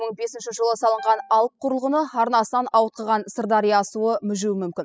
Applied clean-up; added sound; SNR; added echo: classical method spectral subtraction.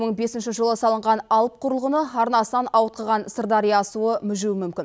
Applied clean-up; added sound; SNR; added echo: none; none; none; none.